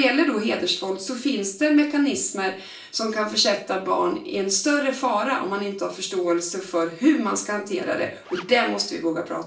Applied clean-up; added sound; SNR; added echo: neural separator model SepFormer DNS4.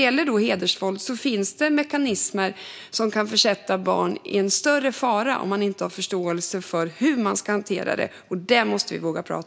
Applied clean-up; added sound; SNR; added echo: none; none; none; none.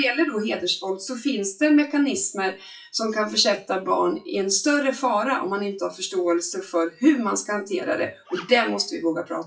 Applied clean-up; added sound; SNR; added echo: classical method WPE with log-MMSE.